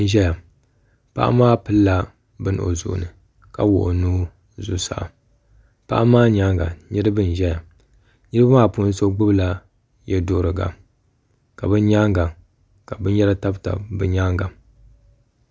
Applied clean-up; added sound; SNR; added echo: none; none; none; none.